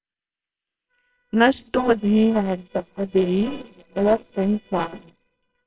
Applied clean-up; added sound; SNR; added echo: neural separator model SepFormer WHAMR!.